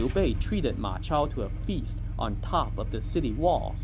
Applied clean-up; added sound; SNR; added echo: none; Engine starting / Car; 1 dB; none.